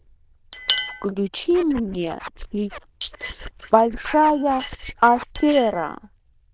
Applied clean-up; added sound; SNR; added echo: neural diffusion model UNIVERSE++.